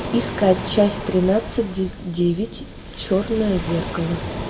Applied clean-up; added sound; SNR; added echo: none; Waves, surf; 9 dB; reverberation time 1.2 s.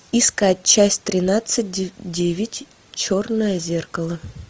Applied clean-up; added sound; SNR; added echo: none; none; none; none.